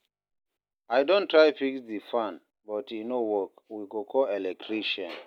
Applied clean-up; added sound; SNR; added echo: none; none; none; none.